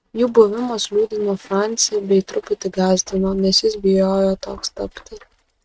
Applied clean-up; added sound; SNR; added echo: neural mask model RNNoise.